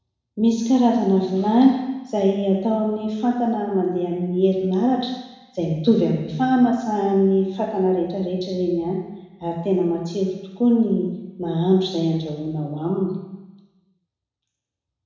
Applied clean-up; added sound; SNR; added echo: none; none; none; reverberation time 1.0 s.